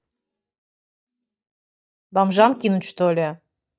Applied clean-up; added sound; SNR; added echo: neural mask model DeepFilterNet 3.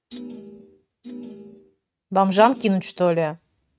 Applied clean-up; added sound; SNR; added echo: neural mask model RNNoise.